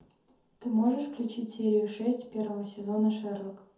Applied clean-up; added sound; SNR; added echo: none; none; none; reverberation time 0.5 s.